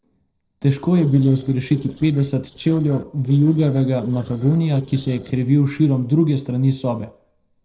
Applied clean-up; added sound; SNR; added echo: neural separator model SepFormer DNS4.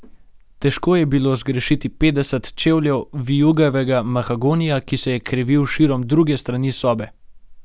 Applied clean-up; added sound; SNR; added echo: none; none; none; none.